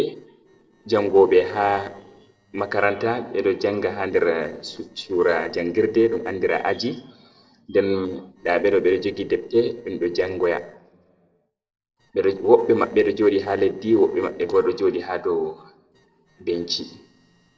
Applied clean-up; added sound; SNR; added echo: neural separator model SepFormer DNS4.